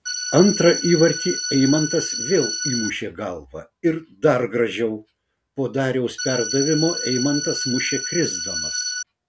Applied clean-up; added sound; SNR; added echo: none; Organ; 5 dB; none.